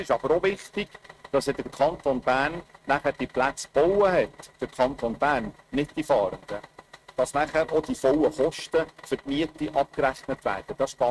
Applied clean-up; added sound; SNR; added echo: neural mask model RNNoise.